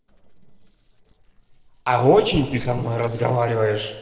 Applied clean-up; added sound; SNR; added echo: neural separator model SepFormer DNS4.